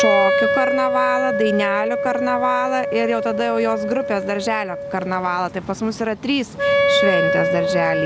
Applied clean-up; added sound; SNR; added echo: none; Wind instrument, woodwind instrument; -1 dB; none.